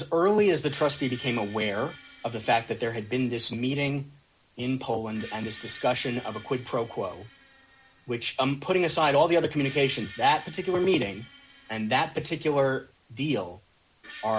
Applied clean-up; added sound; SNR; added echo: none; Screech; 20 dB; none.